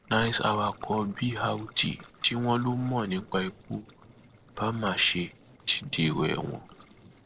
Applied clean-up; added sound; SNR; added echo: neural separator model SepFormer DNS4.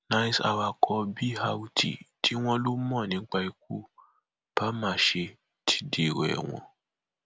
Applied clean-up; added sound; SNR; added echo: none; none; none; none.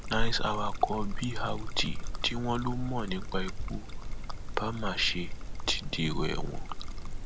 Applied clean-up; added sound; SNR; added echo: none; Trickle, dribble; -2 dB; none.